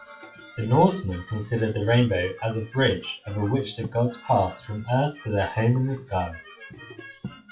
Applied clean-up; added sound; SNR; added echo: classical method WPE with log-MMSE.